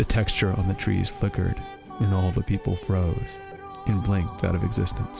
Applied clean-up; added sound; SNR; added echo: none; none; none; none.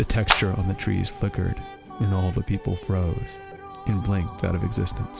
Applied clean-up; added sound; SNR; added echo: none; Clapping; -2 dB; none.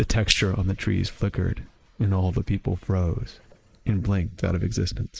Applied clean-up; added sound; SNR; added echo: neural mask model Resemble Enhance denoiser.